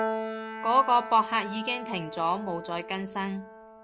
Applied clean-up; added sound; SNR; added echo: none; Piano; 8 dB; none.